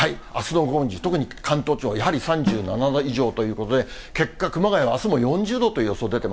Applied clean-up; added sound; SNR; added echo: none; Drum; 12 dB; none.